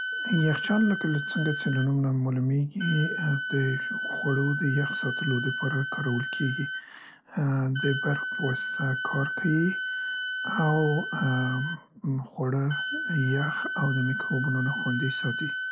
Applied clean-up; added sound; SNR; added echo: none; Wind instrument, woodwind instrument; 5 dB; none.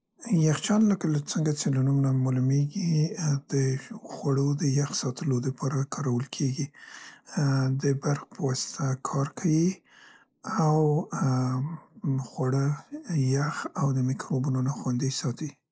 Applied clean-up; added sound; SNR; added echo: neural mask model Resemble Enhance denoiser.